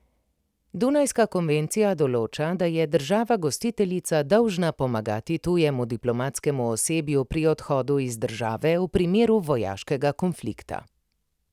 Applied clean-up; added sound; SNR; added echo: none; none; none; none.